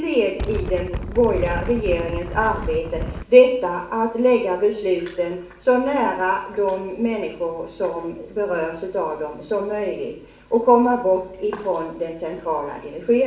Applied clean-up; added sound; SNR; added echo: none; Wind; 7 dB; reverberation time 0.6 s.